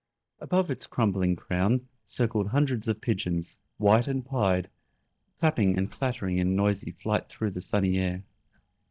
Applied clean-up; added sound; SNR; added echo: neural mask model DeepFilterNet 3.